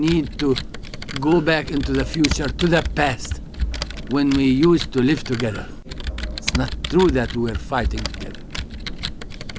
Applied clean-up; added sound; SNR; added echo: none; Computer keyboard; 6 dB; none.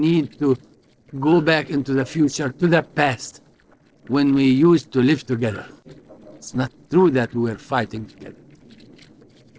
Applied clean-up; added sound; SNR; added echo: neural separator model SepFormer DNS4.